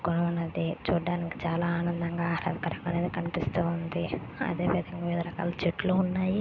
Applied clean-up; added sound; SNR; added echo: none; none; none; none.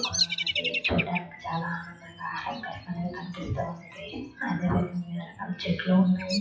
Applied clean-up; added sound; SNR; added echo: classical method WPE with log-MMSE.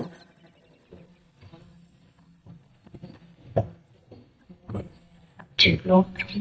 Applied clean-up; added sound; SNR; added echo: neural mask model DeepFilterNet 3.